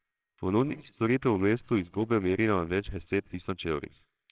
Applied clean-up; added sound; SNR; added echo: neural separator model SepFormer WHAMR!.